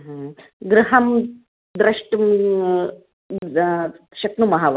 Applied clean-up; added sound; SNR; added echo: none; none; none; none.